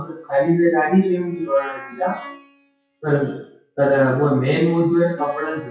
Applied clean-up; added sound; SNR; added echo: classical method WPE with log-MMSE.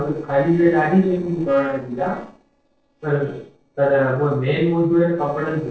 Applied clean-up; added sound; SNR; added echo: neural separator model SepFormer DNS4.